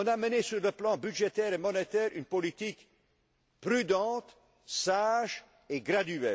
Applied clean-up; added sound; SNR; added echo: none; none; none; none.